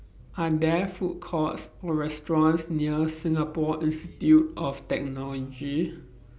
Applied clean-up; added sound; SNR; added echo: none; none; none; none.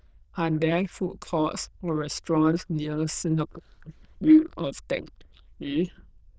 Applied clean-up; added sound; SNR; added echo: neural diffusion model UNIVERSE++.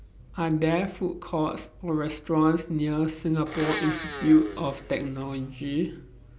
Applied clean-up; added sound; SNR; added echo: none; Domestic sounds, home sounds; 11 dB; none.